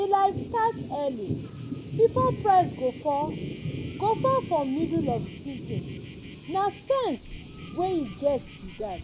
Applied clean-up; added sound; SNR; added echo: none; Thunder; 6 dB; none.